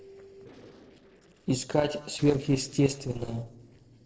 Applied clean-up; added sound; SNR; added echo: neural separator model SepFormer DNS4.